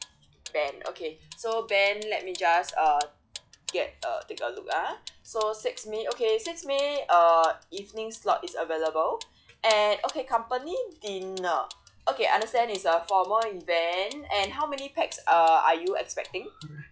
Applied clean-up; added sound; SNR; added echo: classical method log-MMSE.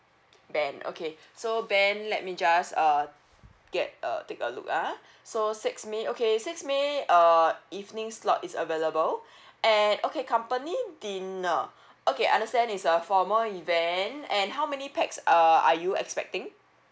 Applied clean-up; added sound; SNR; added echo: none; none; none; none.